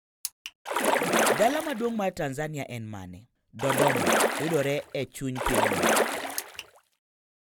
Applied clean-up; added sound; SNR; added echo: none; Splash, splatter; -5 dB; none.